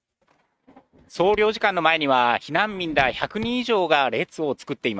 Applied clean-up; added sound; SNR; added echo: neural mask model RNNoise.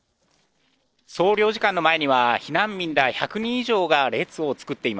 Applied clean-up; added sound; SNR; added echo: neural separator model SepFormer DNS4.